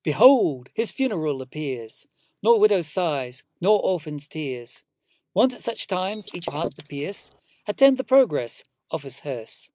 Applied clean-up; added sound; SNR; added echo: neural mask model Resemble Enhance denoiser.